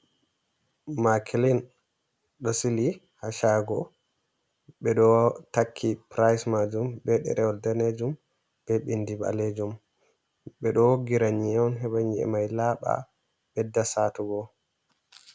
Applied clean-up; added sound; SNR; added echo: none; none; none; none.